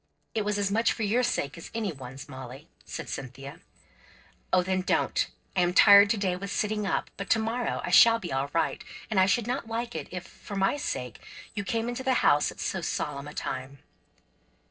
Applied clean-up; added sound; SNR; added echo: neural separator model SepFormer DNS4.